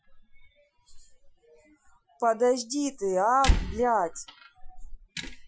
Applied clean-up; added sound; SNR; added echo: classical method Wiener filter.